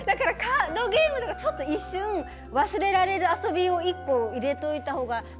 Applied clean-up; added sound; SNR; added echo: none; Wind instrument, woodwind instrument; 16 dB; none.